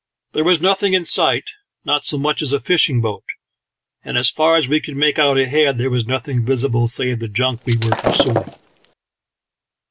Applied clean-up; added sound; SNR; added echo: none; Shatter; 3 dB; none.